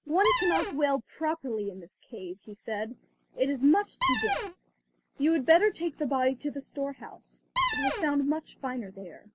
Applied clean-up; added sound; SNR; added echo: none; Cupboard open or close; -1 dB; none.